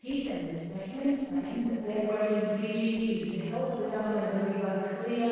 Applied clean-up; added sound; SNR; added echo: neural separator model SepFormer DNS4.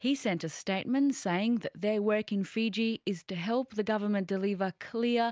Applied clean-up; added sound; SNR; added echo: none; none; none; none.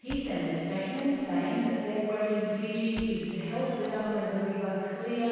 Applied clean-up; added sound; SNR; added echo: none; Squeak; 18 dB; reverberation time 2.2 s.